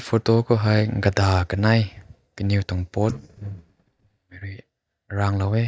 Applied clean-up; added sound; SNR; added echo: neural mask model DeepFilterNet 3.